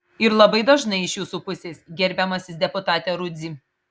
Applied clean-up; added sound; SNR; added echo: none; none; none; none.